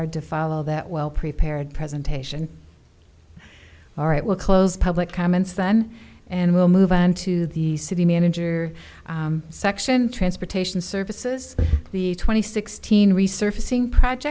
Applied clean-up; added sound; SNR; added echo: none; none; none; none.